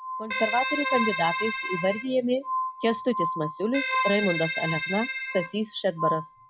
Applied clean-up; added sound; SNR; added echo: classical method log-MMSE.